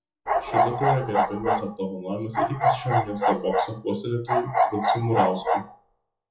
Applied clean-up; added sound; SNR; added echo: classical method WPE with log-MMSE.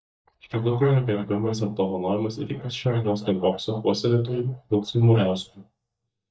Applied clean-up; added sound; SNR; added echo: neural mask model DeepFilterNet 3.